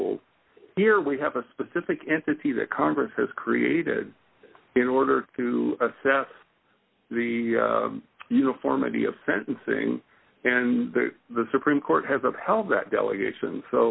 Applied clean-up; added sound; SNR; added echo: none; none; none; none.